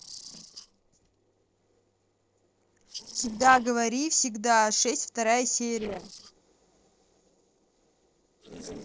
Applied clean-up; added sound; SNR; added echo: neural separator model SepFormer DNS4.